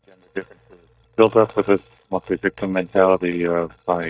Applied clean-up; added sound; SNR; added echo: neural mask model DeepFilterNet 3.